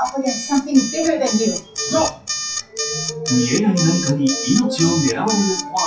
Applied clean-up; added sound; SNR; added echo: classical method WPE with log-MMSE.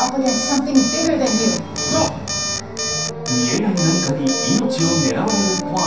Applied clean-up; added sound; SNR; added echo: none; Alarm; 5 dB; reverberation time 0.7 s.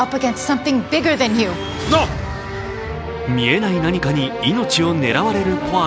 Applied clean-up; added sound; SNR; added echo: none; none; none; none.